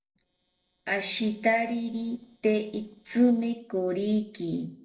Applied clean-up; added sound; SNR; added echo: neural separator model SepFormer DNS4.